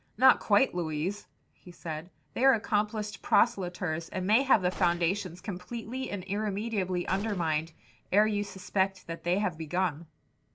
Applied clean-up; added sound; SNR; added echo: none; Gunshot, gunfire; 17 dB; none.